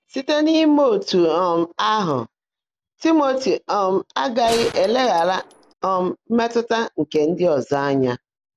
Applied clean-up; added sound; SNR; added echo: none; Gunshot, gunfire; 14 dB; none.